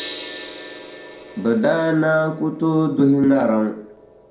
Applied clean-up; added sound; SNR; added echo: none; Gong; 18 dB; reverberation time 0.4 s.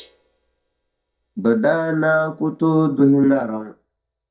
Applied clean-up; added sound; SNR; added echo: neural mask model DeepFilterNet 3.